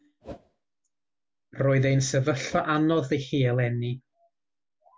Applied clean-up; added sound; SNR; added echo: none; Whoosh, swoosh, swish; 18 dB; none.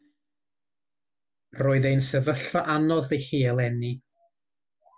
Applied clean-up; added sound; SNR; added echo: none; none; none; none.